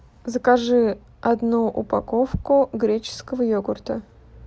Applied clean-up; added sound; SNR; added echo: none; none; none; none.